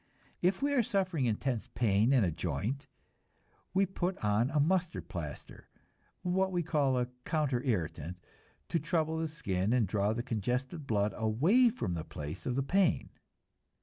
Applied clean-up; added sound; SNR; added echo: none; none; none; none.